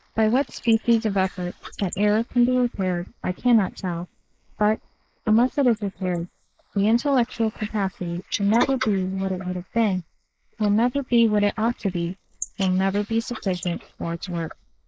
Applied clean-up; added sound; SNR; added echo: neural mask model Resemble Enhance denoiser.